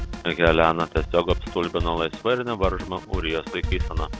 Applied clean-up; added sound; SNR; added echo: none; Drum kit; 5 dB; none.